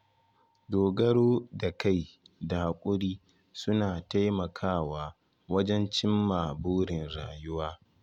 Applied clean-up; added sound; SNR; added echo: none; none; none; none.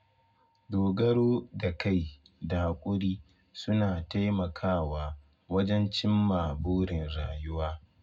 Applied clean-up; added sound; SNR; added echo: none; none; none; reverberation time 0.3 s.